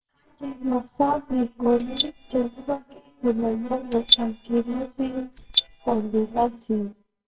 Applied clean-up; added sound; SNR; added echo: neural separator model SepFormer WHAMR!.